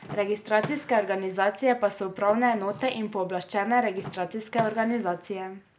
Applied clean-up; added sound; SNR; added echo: none; Door / Car; 17 dB; none.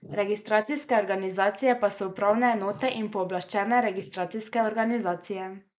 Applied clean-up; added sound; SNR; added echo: neural mask model Resemble Enhance denoiser.